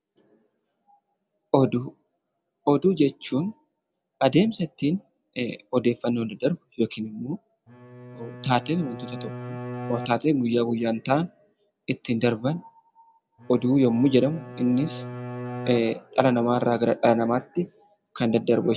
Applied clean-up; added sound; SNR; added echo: none; Bowed string instrument; 12 dB; none.